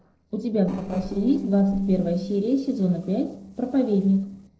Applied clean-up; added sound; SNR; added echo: neural separator model SepFormer DNS4.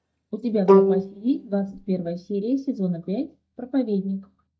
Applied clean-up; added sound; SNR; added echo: neural mask model DeepFilterNet 3.